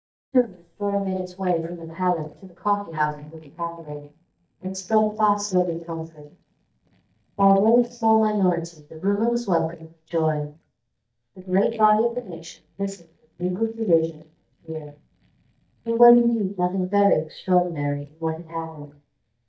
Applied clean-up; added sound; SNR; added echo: neural mask model DeepFilterNet 3.